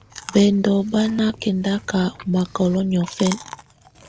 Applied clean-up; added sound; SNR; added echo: none; Chewing, mastication; 18 dB; none.